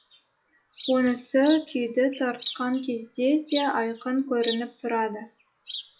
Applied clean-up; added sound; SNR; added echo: classical method log-MMSE.